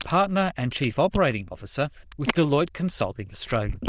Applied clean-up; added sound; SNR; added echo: neural diffusion model UNIVERSE++.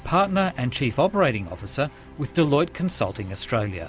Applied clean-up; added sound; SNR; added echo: none; none; none; none.